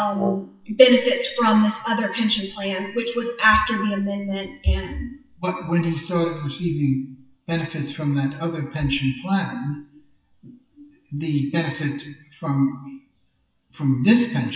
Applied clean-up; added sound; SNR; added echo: classical method WPE with log-MMSE.